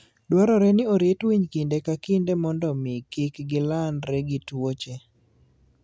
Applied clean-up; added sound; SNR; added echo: none; none; none; none.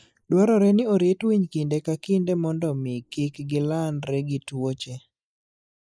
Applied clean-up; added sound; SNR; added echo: neural mask model Resemble Enhance denoiser.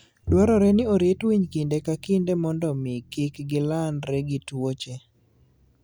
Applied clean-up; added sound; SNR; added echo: none; Bowed string instrument; 12 dB; none.